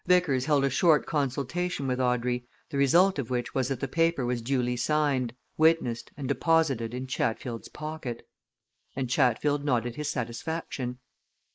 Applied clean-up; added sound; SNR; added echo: neural mask model Resemble Enhance denoiser.